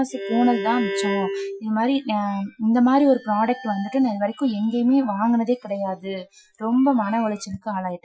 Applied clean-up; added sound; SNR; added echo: classical method Wiener filter.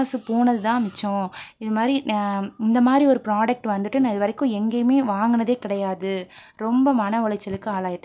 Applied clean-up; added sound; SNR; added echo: none; none; none; none.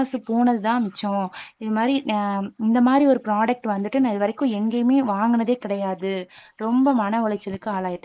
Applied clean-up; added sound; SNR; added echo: neural mask model Resemble Enhance denoiser.